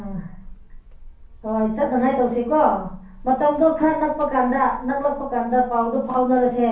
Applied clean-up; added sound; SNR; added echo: none; Buzz; 19 dB; reverberation time 0.6 s.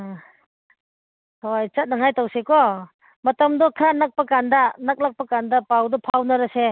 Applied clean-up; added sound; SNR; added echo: none; none; none; none.